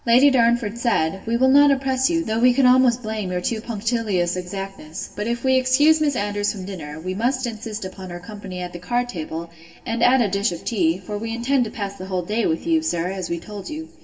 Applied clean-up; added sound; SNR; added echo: none; none; none; reverberation time 3.0 s.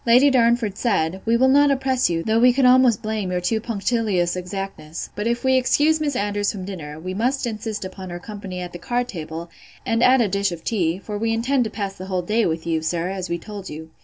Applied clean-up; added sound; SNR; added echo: none; none; none; none.